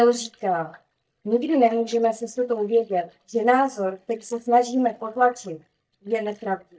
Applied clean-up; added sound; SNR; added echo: neural mask model DeepFilterNet 3.